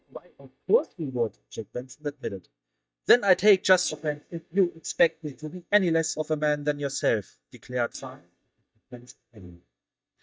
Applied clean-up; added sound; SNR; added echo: neural mask model DeepFilterNet 3.